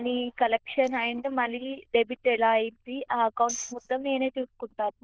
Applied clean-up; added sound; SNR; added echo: neural diffusion model UNIVERSE++.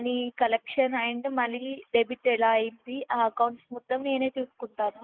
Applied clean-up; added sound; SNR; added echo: neural mask model Resemble Enhance denoiser.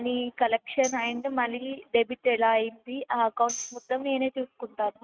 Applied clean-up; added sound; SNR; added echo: neural mask model RNNoise.